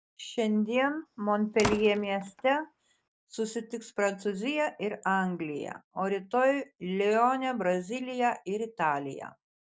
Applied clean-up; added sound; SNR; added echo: none; Slam; 9 dB; none.